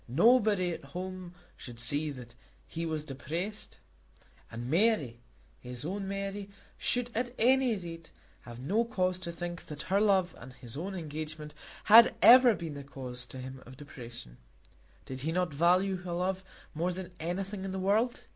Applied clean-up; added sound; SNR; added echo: none; none; none; none.